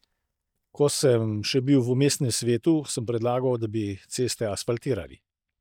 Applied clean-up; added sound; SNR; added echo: neural mask model DeepFilterNet 3.